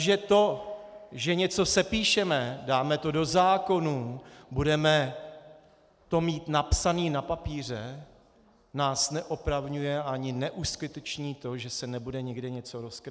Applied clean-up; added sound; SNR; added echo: none; none; none; none.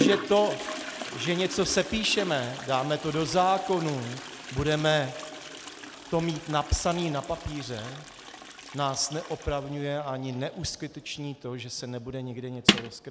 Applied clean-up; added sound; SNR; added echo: none; Toilet flush; 6 dB; none.